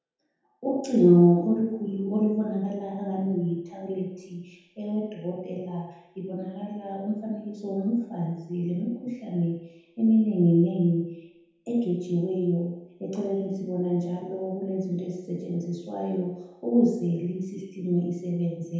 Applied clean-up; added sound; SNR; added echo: none; none; none; reverberation time 0.9 s.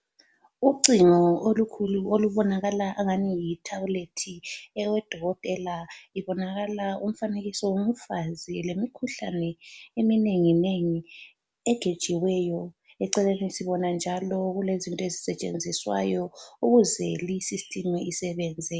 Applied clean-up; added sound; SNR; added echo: none; none; none; none.